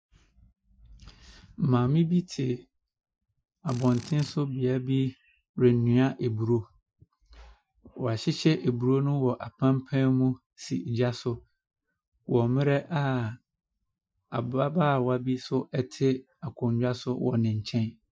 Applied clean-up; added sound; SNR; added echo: classical method Wiener filter.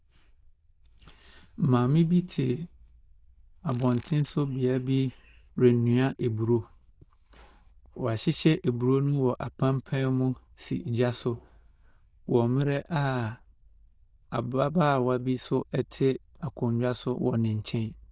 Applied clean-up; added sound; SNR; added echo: neural diffusion model UNIVERSE++.